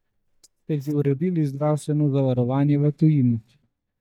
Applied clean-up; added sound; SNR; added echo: neural mask model DeepFilterNet 3.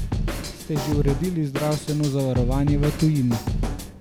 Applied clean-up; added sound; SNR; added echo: none; Drum kit; 3 dB; none.